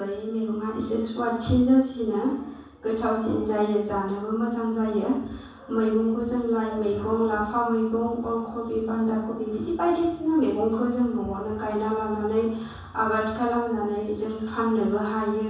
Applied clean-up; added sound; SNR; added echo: none; none; none; reverberation time 0.7 s.